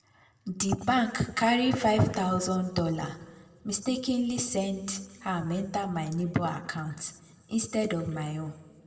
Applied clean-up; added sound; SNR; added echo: none; none; none; reverberation time 1.2 s.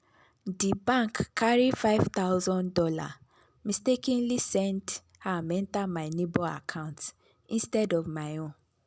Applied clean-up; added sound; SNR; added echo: none; none; none; none.